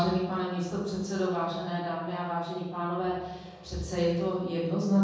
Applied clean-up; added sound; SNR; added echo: none; none; none; reverberation time 1.3 s.